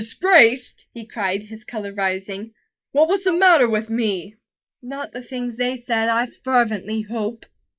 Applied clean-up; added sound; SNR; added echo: neural mask model Resemble Enhance denoiser.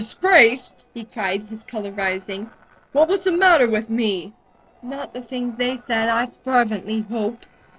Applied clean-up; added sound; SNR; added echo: neural separator model SepFormer DNS4.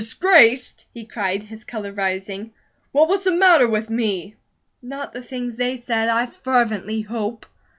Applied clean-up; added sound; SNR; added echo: none; none; none; none.